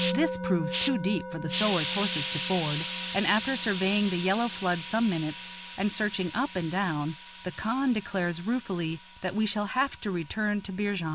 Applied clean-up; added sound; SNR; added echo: none; Musical instrument + Hiss; 7 dB; none.